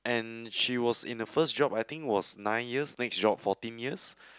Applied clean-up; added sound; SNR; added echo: none; none; none; none.